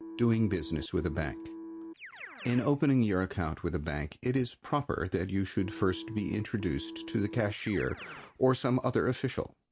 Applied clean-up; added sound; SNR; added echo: none; Keyboard (musical); 15 dB; none.